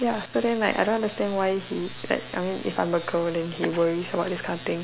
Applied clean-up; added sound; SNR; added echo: none; none; none; none.